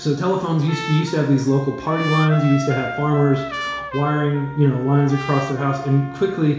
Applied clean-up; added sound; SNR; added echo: none; Trumpet; 11 dB; reverberation time 0.7 s.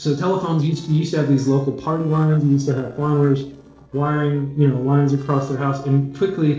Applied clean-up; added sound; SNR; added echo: neural separator model SepFormer DNS4.